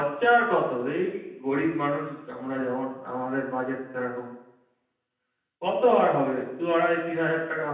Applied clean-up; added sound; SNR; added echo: none; none; none; reverberation time 0.9 s.